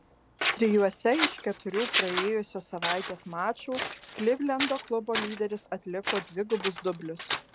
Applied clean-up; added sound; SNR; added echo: none; Scissors; 5 dB; none.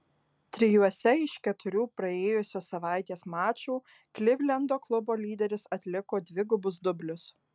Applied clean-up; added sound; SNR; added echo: none; none; none; none.